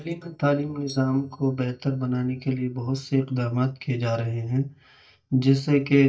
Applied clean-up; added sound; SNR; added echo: neural mask model DeepFilterNet 3.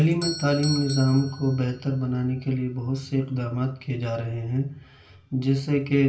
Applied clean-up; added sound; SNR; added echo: none; Doorbell; 17 dB; reverberation time 0.3 s.